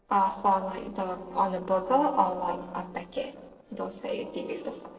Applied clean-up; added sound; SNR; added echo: neural separator model SepFormer DNS4.